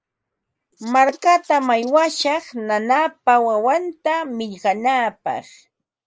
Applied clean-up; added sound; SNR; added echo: neural mask model Resemble Enhance denoiser.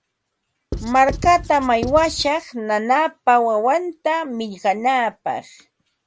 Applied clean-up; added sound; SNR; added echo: none; Writing; 11 dB; none.